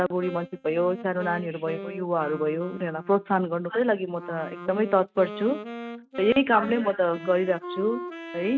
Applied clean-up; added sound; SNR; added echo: neural mask model RNNoise.